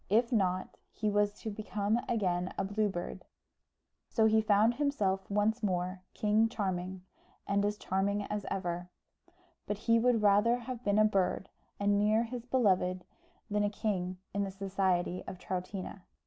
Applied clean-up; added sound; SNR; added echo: none; none; none; none.